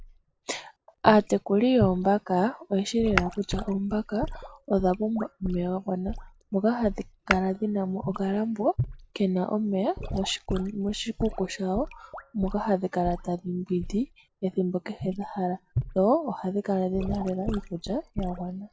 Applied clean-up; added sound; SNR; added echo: none; Sink (filling or washing) / Gurgling / Liquid + Tap / Hammer; 10 dB; none.